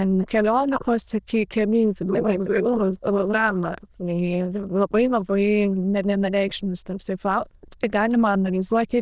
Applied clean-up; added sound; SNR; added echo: neural diffusion model UNIVERSE++.